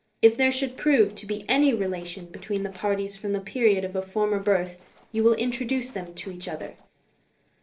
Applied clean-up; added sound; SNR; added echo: neural separator model SepFormer DNS4.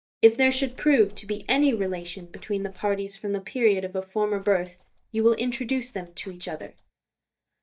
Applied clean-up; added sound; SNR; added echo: neural mask model DeepFilterNet 3.